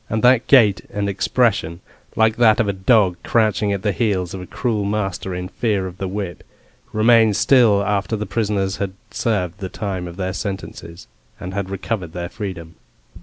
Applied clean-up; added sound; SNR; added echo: none; none; none; none.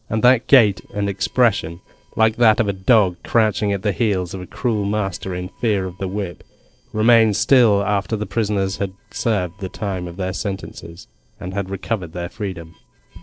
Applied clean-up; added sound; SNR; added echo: neural separator model SepFormer DNS4.